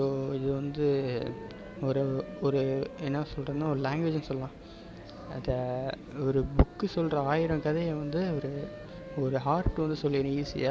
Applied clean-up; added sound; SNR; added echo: none; Wind instrument, woodwind instrument; 19 dB; none.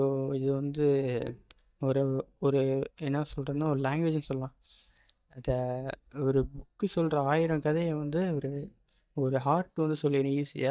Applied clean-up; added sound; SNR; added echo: neural mask model DeepFilterNet 3.